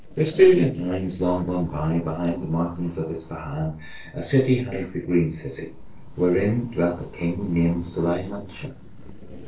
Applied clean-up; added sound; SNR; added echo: neural separator model SepFormer DNS4.